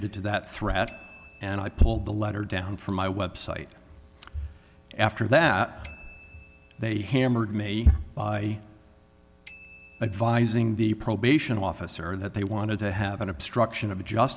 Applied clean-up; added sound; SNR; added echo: none; Bicycle bell; 19 dB; none.